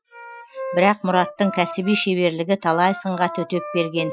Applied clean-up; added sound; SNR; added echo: classical method Wiener filter.